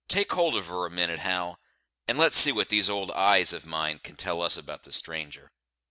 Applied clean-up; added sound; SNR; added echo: none; none; none; none.